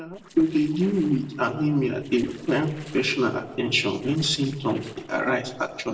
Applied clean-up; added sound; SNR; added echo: neural separator model SepFormer DNS4.